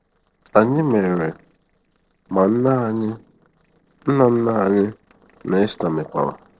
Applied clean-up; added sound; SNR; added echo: neural separator model SepFormer DNS4.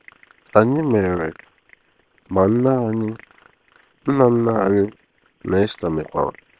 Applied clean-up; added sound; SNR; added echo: neural separator model SepFormer WHAM!.